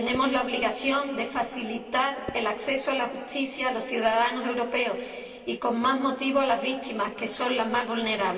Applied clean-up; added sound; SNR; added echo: none; Percussion; 15 dB; reverberation time 2.6 s.